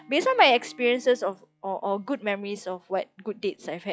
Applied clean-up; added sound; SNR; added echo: classical method log-MMSE.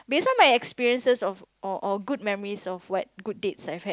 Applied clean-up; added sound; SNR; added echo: none; none; none; none.